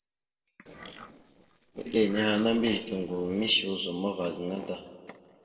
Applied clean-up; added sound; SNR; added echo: neural separator model SepFormer DNS4.